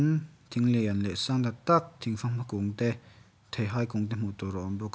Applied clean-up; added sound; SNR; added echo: none; none; none; none.